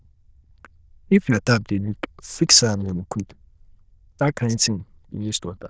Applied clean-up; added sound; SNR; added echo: neural diffusion model UNIVERSE++.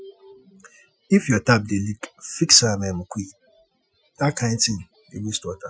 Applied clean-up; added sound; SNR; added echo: classical method Wiener filter.